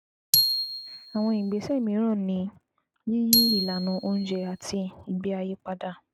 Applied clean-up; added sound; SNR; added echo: neural mask model RNNoise.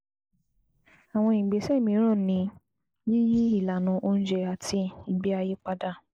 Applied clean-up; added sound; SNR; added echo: neural mask model Resemble Enhance denoiser.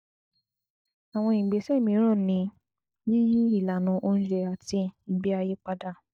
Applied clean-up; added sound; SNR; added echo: neural mask model DeepFilterNet 3.